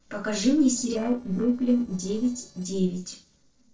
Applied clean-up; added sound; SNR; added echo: neural separator model SepFormer DNS4.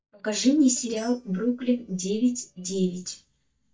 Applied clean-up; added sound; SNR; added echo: neural mask model DeepFilterNet 3.